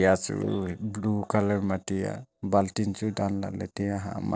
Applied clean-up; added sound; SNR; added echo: neural separator model SepFormer DNS4.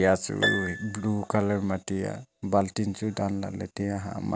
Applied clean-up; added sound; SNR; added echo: none; Harp; 9 dB; none.